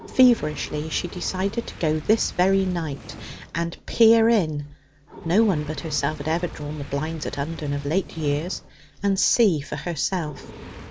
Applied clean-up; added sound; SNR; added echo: none; Fire; 16 dB; none.